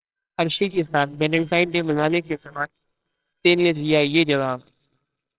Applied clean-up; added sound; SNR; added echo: neural separator model SepFormer WHAMR!.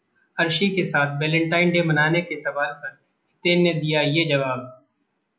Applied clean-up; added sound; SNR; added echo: none; none; none; none.